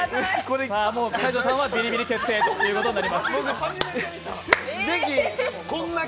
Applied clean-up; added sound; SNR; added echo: none; none; none; none.